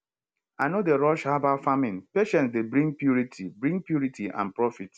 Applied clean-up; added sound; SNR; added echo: none; none; none; none.